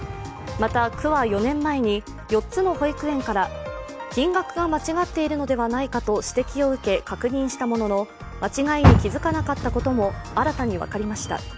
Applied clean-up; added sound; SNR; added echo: none; Car; 5 dB; none.